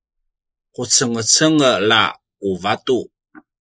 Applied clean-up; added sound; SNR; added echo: neural mask model Resemble Enhance denoiser.